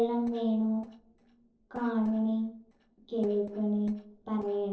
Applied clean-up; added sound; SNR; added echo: neural separator model SepFormer DNS4.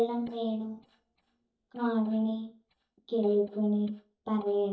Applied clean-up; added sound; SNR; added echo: neural mask model DeepFilterNet 3.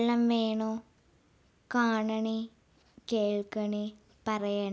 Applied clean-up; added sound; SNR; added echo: none; none; none; none.